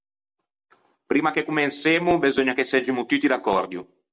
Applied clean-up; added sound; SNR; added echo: none; none; none; none.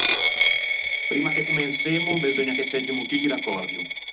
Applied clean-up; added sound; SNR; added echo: none; Coin (dropping); -4 dB; reverberation time 0.4 s.